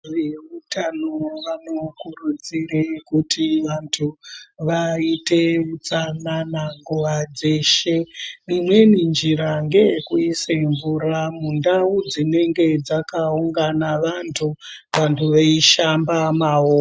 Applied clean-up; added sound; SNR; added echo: neural mask model RNNoise.